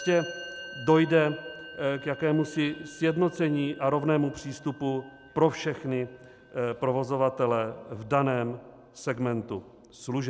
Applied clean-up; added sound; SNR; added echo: none; Musical instrument; 19 dB; none.